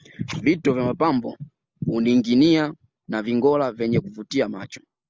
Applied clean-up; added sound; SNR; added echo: none; none; none; none.